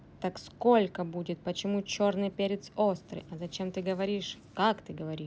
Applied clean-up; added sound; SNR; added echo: none; none; none; none.